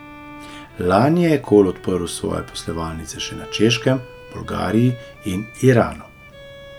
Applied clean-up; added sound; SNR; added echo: none; Bowed string instrument; 20 dB; none.